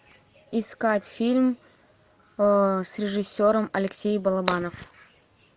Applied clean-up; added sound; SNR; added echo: none; Shatter; 11 dB; none.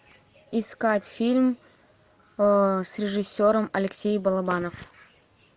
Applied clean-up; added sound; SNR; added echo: none; none; none; none.